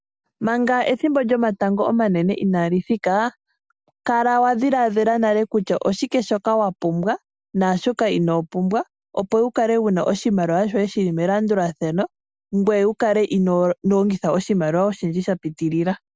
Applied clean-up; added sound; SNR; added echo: none; none; none; none.